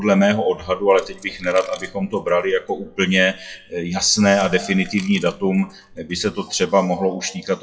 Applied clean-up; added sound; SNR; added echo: classical method WPE with log-MMSE.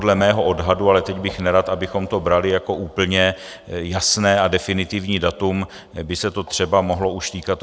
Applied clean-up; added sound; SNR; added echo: none; none; none; none.